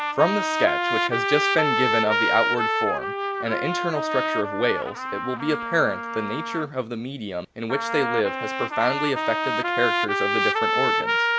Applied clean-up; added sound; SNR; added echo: none; Trumpet; -1 dB; none.